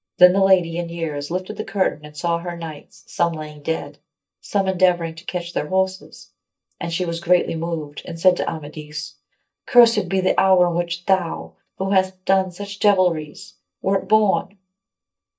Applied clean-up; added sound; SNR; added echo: neural mask model DeepFilterNet 3.